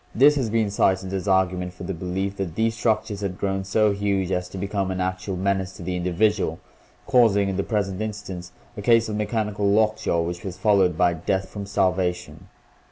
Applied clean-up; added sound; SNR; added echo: none; none; none; none.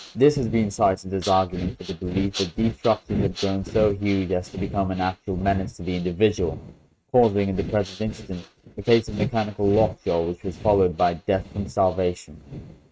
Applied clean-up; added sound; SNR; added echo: neural mask model RNNoise.